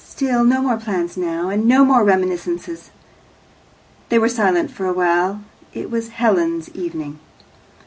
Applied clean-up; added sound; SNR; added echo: none; none; none; none.